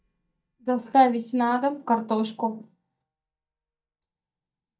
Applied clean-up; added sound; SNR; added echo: neural mask model DeepFilterNet 3.